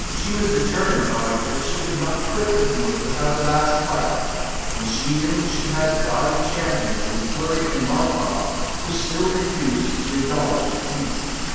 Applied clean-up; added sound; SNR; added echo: none; Rain; 2 dB; reverberation time 2.1 s.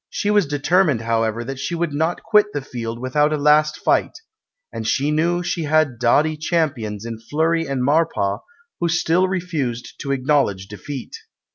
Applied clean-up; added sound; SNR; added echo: none; none; none; none.